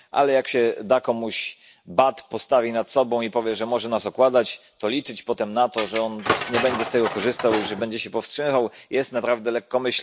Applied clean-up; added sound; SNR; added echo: none; Tools; 5 dB; none.